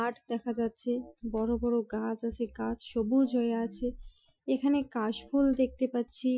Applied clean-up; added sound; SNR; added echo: classical method Wiener filter.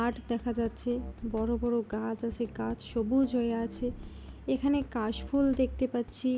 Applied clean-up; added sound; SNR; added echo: none; Drum kit; 13 dB; none.